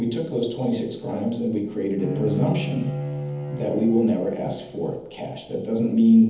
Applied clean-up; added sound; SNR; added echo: none; Bowed string instrument; 8 dB; reverberation time 1.3 s.